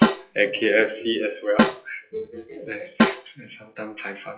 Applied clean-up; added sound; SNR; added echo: classical method WPE with log-MMSE.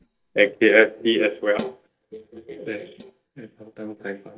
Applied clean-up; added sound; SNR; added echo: neural mask model DeepFilterNet 3.